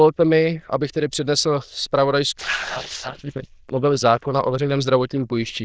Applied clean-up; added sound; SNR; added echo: neural diffusion model UNIVERSE++.